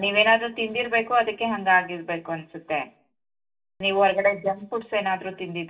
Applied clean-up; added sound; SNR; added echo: none; none; none; reverberation time 0.2 s.